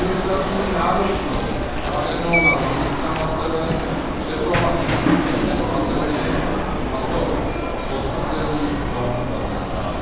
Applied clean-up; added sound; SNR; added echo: none; Alarm; -3 dB; reverberation time 1.3 s.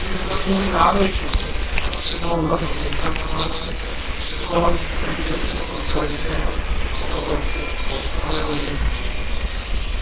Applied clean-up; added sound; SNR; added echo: neural separator model SepFormer WHAMR!.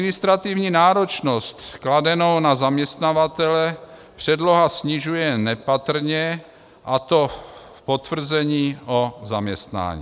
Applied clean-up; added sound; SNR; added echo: none; none; none; none.